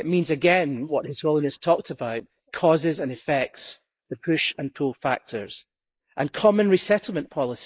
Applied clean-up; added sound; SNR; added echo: neural mask model Resemble Enhance denoiser.